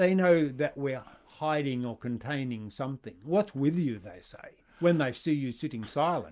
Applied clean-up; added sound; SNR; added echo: none; none; none; none.